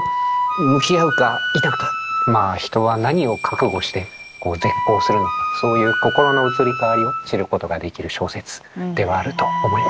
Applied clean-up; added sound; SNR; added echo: none; Wind instrument, woodwind instrument; 3 dB; none.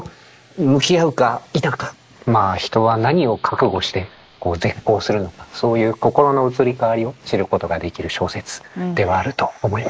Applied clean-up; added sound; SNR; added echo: neural mask model Resemble Enhance denoiser.